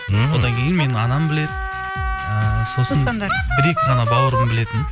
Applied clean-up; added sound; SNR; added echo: none; Wind instrument, woodwind instrument; 6 dB; none.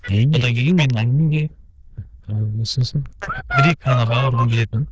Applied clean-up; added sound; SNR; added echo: neural diffusion model UNIVERSE++.